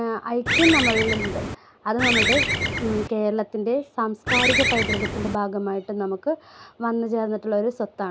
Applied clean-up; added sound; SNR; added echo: none; Bird; -2 dB; none.